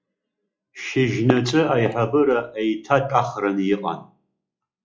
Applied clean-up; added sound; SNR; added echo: classical method log-MMSE.